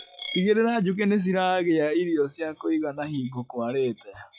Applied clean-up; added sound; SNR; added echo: classical method log-MMSE.